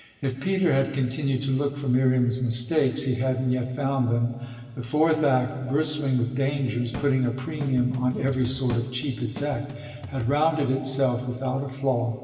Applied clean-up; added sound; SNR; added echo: none; Drum kit; 14 dB; reverberation time 1.9 s.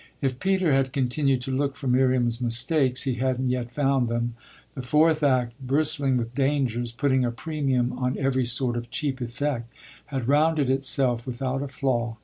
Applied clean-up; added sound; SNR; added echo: none; none; none; none.